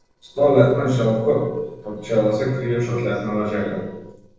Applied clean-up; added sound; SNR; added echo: neural separator model SepFormer DNS4.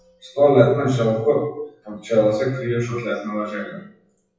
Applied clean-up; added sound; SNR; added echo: classical method WPE with log-MMSE.